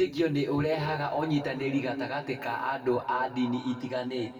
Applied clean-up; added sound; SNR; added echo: none; none; none; reverberation time 2.3 s.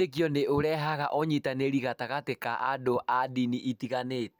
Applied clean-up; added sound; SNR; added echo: none; none; none; none.